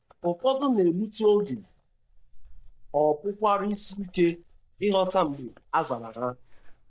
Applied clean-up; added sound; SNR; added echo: neural mask model DeepFilterNet 3.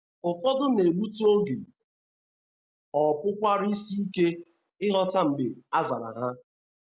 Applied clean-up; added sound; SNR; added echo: none; none; none; none.